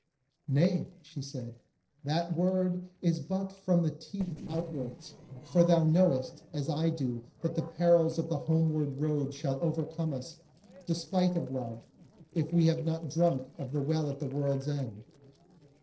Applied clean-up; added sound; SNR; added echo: neural separator model SepFormer DNS4.